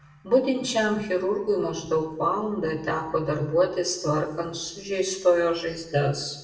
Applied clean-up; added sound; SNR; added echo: none; none; none; reverberation time 0.8 s.